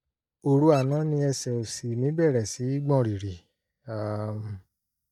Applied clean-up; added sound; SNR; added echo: neural mask model DeepFilterNet 3.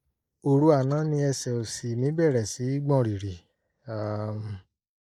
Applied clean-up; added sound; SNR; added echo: neural mask model Resemble Enhance denoiser.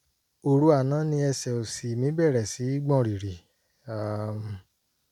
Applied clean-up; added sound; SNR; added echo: none; none; none; none.